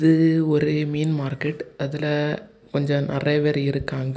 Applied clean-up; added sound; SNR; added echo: none; none; none; none.